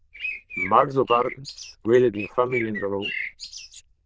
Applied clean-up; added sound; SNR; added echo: neural diffusion model UNIVERSE++.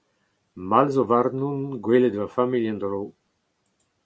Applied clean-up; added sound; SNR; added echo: none; none; none; none.